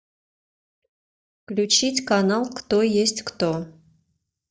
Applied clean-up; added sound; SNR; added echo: neural mask model DeepFilterNet 3.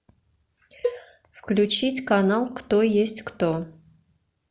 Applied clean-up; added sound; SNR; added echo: none; Cowbell; 9 dB; none.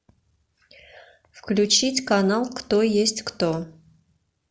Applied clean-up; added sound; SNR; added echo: none; none; none; none.